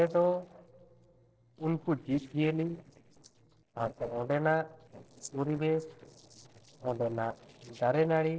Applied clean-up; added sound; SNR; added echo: neural separator model SepFormer DNS4.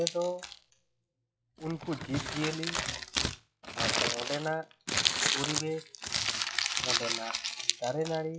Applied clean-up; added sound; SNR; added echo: classical method WPE with log-MMSE.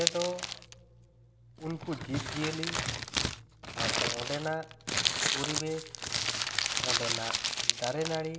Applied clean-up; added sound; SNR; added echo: none; Crumpling, crinkling; -4 dB; reverberation time 1.3 s.